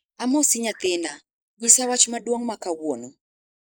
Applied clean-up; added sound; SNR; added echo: neural mask model Resemble Enhance denoiser.